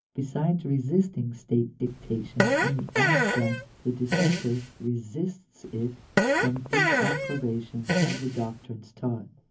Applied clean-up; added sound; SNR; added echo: none; Fart; -2 dB; reverberation time 0.3 s.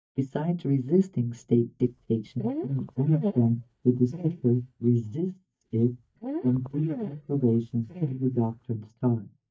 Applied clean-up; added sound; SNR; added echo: neural mask model DeepFilterNet 3.